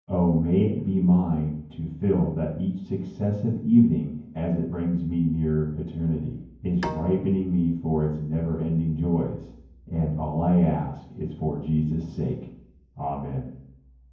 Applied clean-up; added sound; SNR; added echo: none; Bowed string instrument; 15 dB; reverberation time 0.9 s.